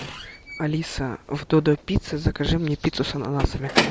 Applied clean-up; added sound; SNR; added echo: none; Squeak / Slam / Wood; 7 dB; none.